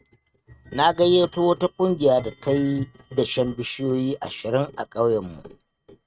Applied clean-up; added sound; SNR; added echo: neural mask model RNNoise.